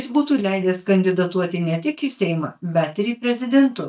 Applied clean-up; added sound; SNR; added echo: neural mask model DeepFilterNet 3.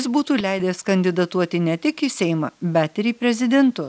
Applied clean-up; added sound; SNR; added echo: none; none; none; none.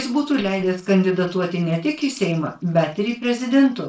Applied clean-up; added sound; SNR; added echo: neural separator model SepFormer DNS4.